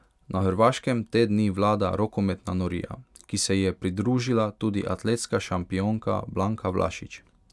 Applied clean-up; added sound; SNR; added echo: none; none; none; none.